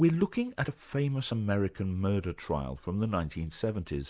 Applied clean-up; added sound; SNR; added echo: none; none; none; none.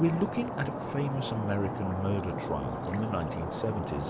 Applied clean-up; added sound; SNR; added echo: none; Stream; 3 dB; none.